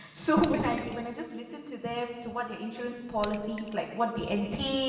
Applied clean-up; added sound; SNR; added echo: none; Raindrop / Splash, splatter; 15 dB; reverberation time 1.3 s.